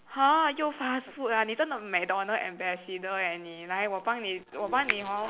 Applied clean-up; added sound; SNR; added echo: none; Finger snapping; 4 dB; none.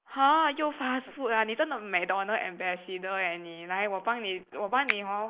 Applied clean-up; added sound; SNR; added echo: neural mask model Resemble Enhance denoiser.